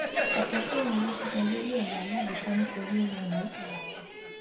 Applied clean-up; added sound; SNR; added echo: none; Crowd; 2 dB; reverberation time 0.4 s.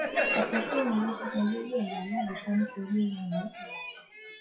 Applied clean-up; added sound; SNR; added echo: classical method WPE with log-MMSE.